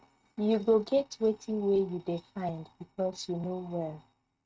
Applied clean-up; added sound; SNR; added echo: neural mask model RNNoise.